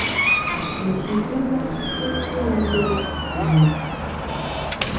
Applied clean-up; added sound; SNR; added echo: none; Door; 0 dB; reverberation time 0.6 s.